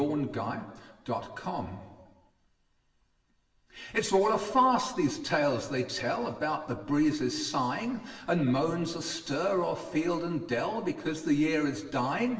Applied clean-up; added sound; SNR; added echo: none; none; none; reverberation time 1.4 s.